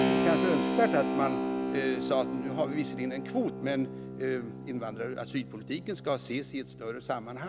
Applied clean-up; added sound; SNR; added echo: none; Keyboard (musical); 1 dB; none.